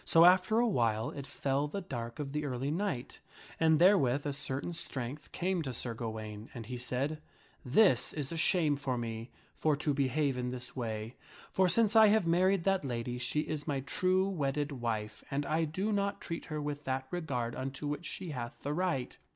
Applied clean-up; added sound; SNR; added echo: none; none; none; none.